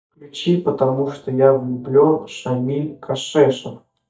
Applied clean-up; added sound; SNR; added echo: neural mask model DeepFilterNet 3.